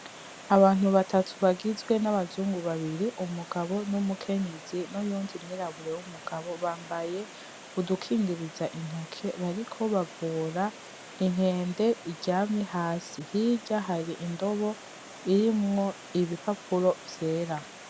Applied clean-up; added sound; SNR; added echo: none; Water; 17 dB; none.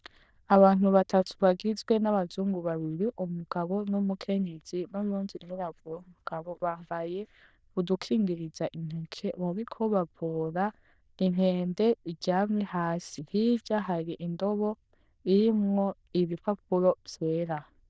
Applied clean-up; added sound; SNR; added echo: neural diffusion model UNIVERSE++.